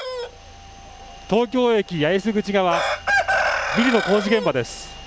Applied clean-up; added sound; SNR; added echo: none; Chicken, rooster; 4 dB; none.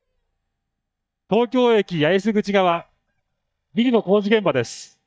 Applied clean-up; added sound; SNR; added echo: neural mask model DeepFilterNet 3.